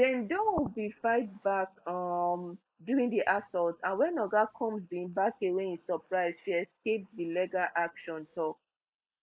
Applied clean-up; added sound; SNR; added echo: neural mask model Resemble Enhance denoiser.